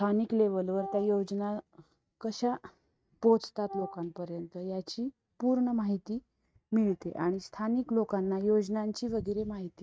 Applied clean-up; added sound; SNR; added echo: neural mask model RNNoise.